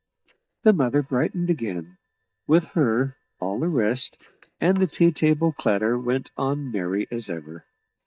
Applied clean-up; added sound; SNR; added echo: neural mask model DeepFilterNet 3.